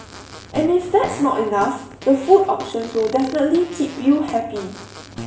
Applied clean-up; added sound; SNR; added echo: none; Fart; 17 dB; reverberation time 0.7 s.